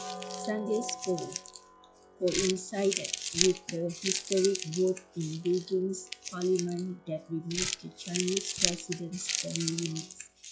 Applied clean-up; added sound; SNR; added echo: classical method log-MMSE.